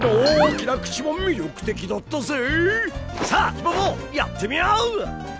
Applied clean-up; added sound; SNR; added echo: none; none; none; none.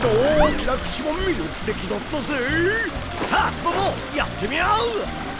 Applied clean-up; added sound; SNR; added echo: none; Stream; 7 dB; none.